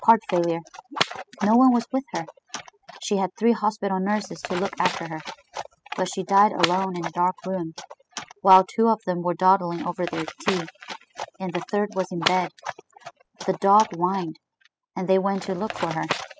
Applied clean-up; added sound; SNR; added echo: classical method spectral subtraction.